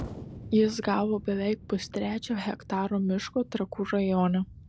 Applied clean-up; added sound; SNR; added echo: none; Explosion; 17 dB; none.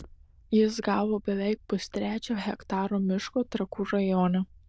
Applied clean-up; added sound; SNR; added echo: neural diffusion model UNIVERSE++.